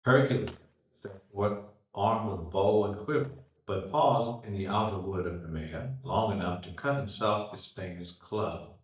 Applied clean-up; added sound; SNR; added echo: neural mask model DeepFilterNet 3.